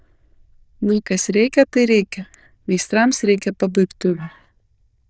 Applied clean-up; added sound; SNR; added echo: neural diffusion model UNIVERSE++.